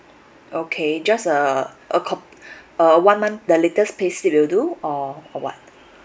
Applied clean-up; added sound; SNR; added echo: none; none; none; none.